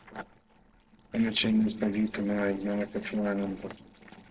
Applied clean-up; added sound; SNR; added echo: neural separator model SepFormer DNS4.